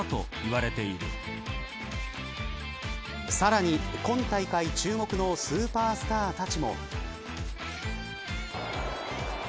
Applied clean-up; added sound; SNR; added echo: none; none; none; none.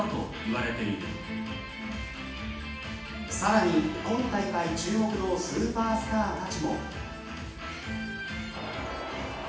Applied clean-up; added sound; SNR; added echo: none; none; none; reverberation time 0.9 s.